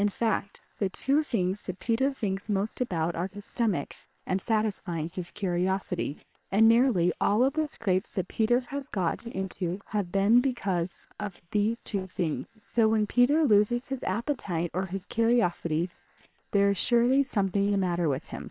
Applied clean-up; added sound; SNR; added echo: neural separator model SepFormer WHAM!.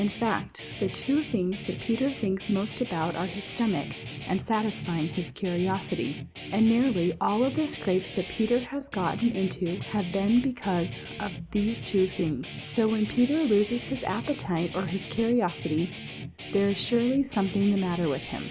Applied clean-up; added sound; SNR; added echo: none; Guitar; 12 dB; none.